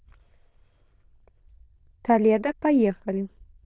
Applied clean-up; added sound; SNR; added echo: neural diffusion model UNIVERSE++.